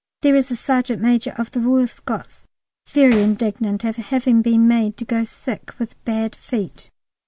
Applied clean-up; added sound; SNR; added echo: none; Hammer; 13 dB; none.